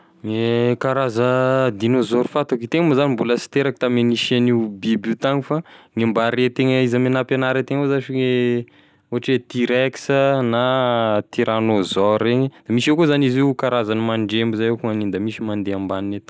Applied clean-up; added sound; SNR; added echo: none; none; none; none.